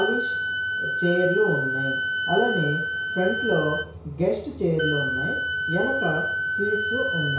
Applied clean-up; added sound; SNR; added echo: none; Wind instrument, woodwind instrument; 1 dB; reverberation time 0.6 s.